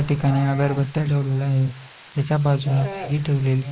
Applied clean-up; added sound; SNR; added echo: neural mask model Resemble Enhance denoiser.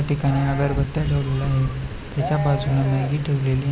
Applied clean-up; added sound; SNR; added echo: none; Livestock, farm animals, working animals; 13 dB; none.